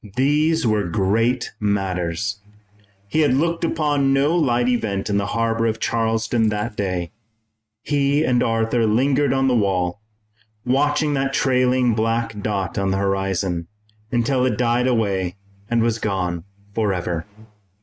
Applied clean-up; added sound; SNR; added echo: neural mask model RNNoise.